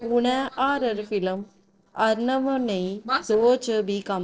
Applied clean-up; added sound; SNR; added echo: neural separator model SepFormer DNS4.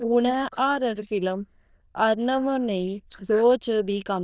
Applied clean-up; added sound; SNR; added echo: neural diffusion model UNIVERSE++.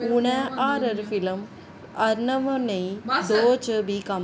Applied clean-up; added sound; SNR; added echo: none; none; none; none.